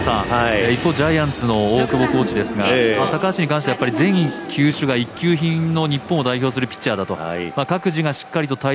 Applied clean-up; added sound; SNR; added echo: none; none; none; none.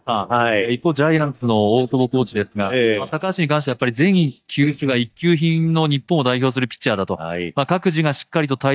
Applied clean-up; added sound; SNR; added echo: neural mask model DeepFilterNet 3.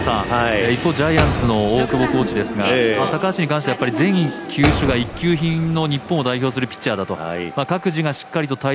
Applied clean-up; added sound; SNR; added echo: none; Door; 6 dB; none.